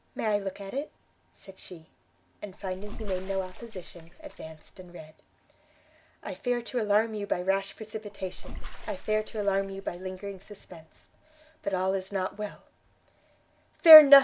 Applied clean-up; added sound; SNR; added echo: none; Bathtub (filling or washing) / Water / Splash, splatter; 7 dB; none.